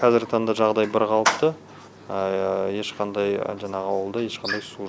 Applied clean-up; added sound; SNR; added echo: none; none; none; none.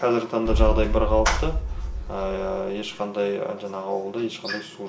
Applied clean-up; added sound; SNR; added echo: none; Boom; -1 dB; reverberation time 0.4 s.